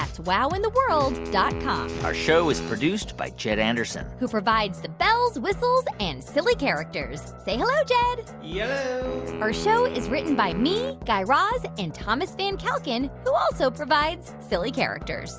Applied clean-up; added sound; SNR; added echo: none; Wind instrument, woodwind instrument; 11 dB; none.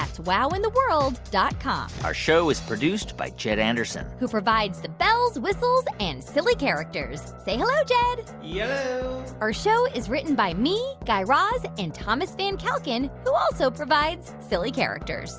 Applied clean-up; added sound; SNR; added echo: none; none; none; none.